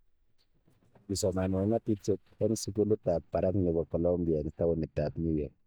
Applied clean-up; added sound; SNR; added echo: neural mask model DeepFilterNet 3.